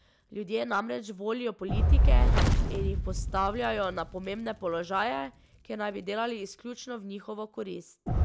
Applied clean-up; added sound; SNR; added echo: none; Fire; -5 dB; none.